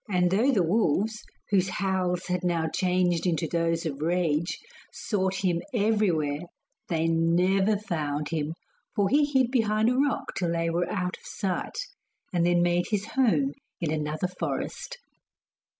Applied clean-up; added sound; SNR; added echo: none; none; none; none.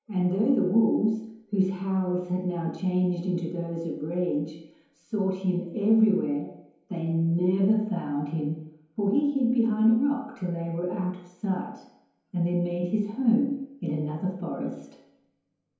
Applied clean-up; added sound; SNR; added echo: none; none; none; reverberation time 0.9 s.